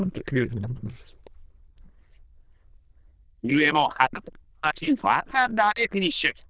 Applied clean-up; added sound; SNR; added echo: neural diffusion model UNIVERSE++.